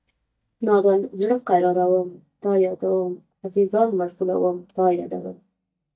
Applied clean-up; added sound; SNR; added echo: neural mask model DeepFilterNet 3.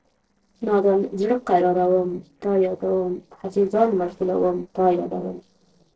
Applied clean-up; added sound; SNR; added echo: neural separator model SepFormer DNS4.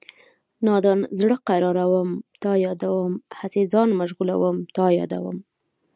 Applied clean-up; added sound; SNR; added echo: none; none; none; none.